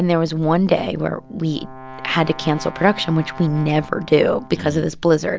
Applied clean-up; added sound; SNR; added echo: none; Brass instrument; 19 dB; none.